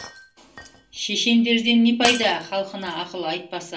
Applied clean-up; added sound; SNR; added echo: none; Shatter; 14 dB; reverberation time 0.3 s.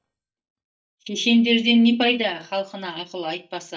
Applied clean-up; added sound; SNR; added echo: neural mask model DeepFilterNet 3.